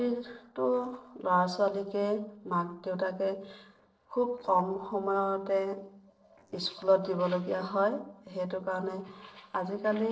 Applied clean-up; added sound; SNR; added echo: neural separator model SepFormer DNS4.